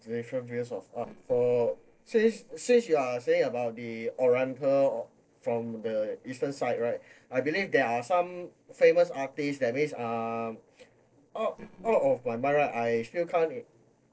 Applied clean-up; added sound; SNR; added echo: neural separator model SepFormer DNS4.